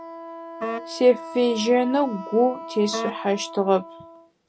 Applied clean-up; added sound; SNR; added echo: none; Wind instrument, woodwind instrument + Wind instrument, woodwind instrument; 11 dB; none.